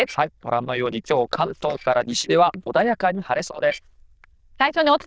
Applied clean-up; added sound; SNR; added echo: neural diffusion model UNIVERSE++.